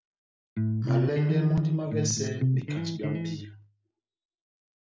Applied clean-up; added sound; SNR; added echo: none; Electric guitar; -4 dB; none.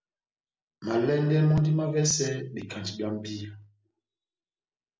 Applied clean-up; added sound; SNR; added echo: none; none; none; none.